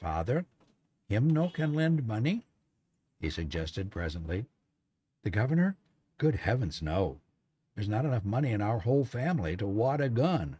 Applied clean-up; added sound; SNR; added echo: neural mask model RNNoise.